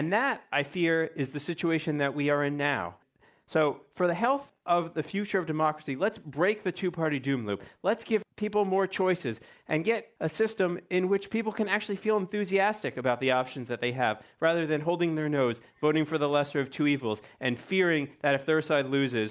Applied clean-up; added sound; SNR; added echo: none; none; none; none.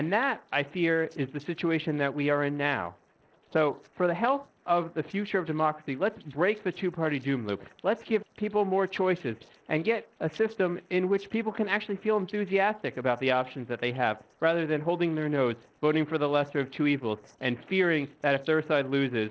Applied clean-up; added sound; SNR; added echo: neural separator model SepFormer DNS4.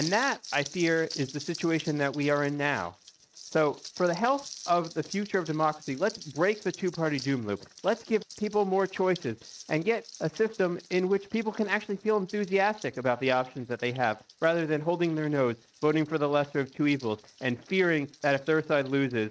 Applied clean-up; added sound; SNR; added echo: neural mask model RNNoise.